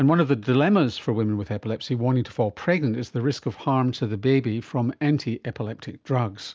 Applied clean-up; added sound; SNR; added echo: none; none; none; none.